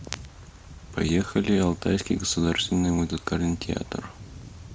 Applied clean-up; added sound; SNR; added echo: none; Wind; 17 dB; none.